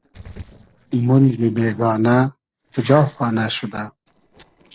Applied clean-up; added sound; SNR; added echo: neural separator model SepFormer DNS4.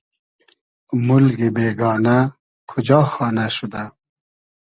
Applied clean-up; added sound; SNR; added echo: none; none; none; none.